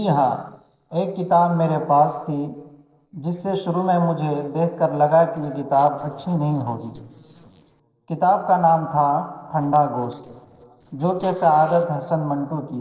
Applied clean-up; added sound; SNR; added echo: neural separator model SepFormer DNS4.